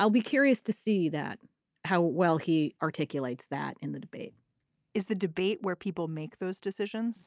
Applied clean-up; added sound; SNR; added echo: none; none; none; none.